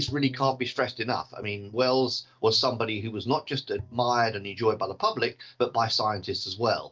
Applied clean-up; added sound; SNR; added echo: neural mask model DeepFilterNet 3.